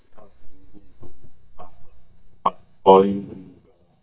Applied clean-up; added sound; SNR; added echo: neural mask model DeepFilterNet 3.